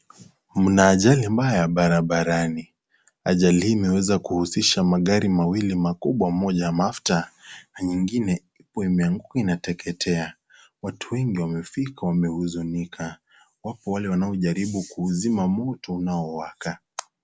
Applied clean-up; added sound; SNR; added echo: none; none; none; none.